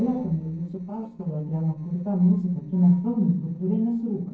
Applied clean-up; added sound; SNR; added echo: neural separator model SepFormer DNS4.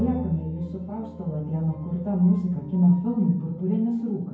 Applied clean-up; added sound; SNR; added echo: none; Bowed string instrument; 16 dB; reverberation time 0.9 s.